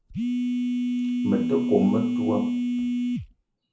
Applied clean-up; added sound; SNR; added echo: none; Telephone; -3 dB; reverberation time 0.6 s.